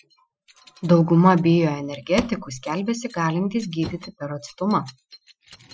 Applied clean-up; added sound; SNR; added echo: classical method Wiener filter.